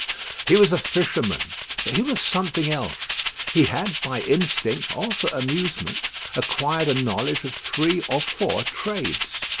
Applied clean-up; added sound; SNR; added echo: none; Rattle (instrument); 2 dB; none.